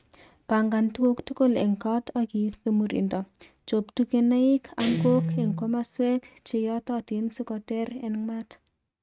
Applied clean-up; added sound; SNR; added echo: neural mask model RNNoise.